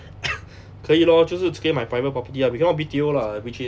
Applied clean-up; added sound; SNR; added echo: none; none; none; none.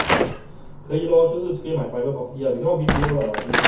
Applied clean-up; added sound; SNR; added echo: none; Slam / Wood; 2 dB; reverberation time 0.6 s.